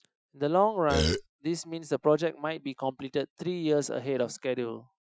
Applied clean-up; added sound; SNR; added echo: classical method Wiener filter.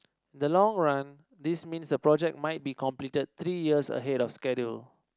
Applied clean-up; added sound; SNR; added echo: none; none; none; none.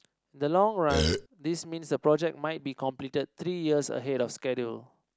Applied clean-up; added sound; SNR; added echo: none; Burping, eructation; -3 dB; none.